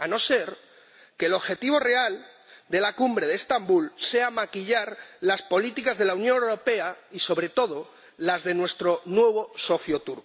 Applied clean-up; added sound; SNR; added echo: none; none; none; none.